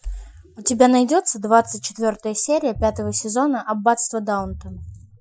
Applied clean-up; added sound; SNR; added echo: classical method Wiener filter.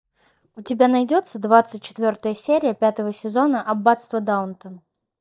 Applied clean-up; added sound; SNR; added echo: neural mask model DeepFilterNet 3.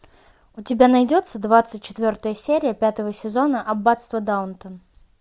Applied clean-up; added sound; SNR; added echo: none; none; none; none.